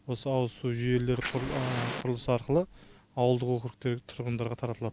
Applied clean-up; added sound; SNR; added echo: none; Fire; 9 dB; none.